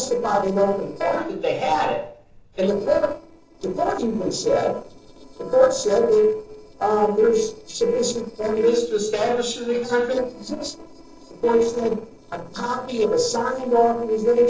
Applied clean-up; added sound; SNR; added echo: neural separator model SepFormer DNS4.